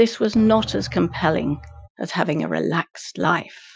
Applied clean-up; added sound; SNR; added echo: classical method Wiener filter.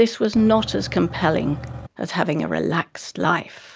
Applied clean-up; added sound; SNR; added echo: none; Engine / Truck / Car; 11 dB; none.